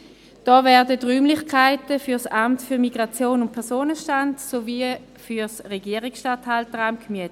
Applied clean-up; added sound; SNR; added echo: none; none; none; none.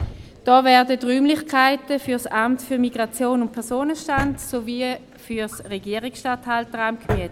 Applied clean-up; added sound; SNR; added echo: none; Drawer open or close; 14 dB; none.